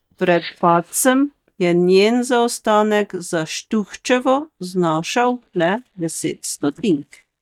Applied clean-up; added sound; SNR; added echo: neural mask model DeepFilterNet 3.